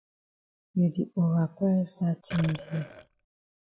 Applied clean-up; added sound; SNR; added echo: none; Burping, eructation; 12 dB; none.